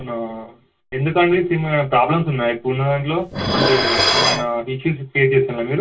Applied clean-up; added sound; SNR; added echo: none; Dishes, pots, and pans; 3 dB; reverberation time 0.1 s.